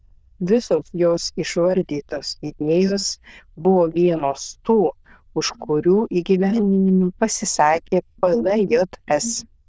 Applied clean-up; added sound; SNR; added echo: neural diffusion model UNIVERSE++.